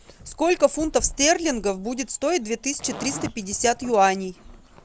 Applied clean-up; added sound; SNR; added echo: none; Zipper (clothing); 20 dB; none.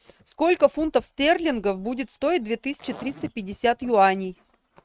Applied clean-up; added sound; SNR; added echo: neural mask model RNNoise.